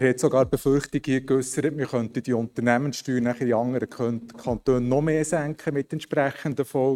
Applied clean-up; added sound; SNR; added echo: neural mask model RNNoise.